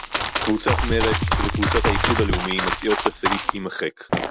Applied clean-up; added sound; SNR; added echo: none; Run + Drum kit; -3 dB; none.